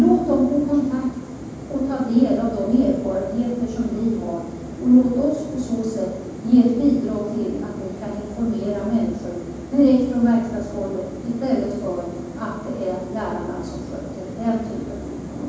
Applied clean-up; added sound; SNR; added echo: none; Fixed-wing aircraft, airplane; 13 dB; reverberation time 1.2 s.